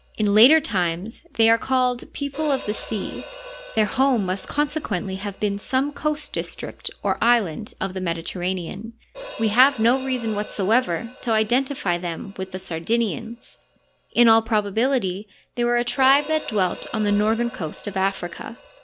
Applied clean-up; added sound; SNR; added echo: none; Hi-hat; 18 dB; none.